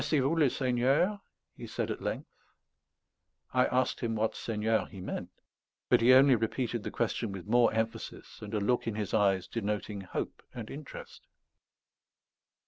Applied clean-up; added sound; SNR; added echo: none; none; none; none.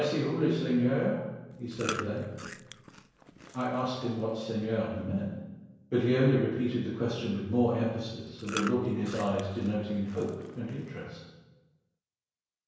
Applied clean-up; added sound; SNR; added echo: none; Chewing, mastication; 13 dB; reverberation time 1.0 s.